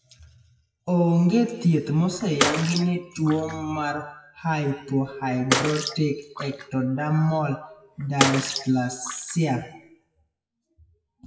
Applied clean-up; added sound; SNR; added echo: classical method WPE with log-MMSE.